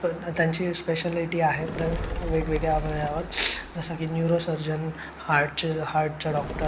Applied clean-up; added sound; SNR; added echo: none; Fire; 10 dB; none.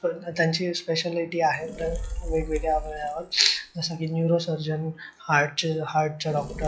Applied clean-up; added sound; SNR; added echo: classical method log-MMSE.